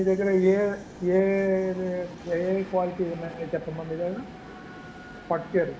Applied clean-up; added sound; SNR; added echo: none; Train; 16 dB; reverberation time 0.8 s.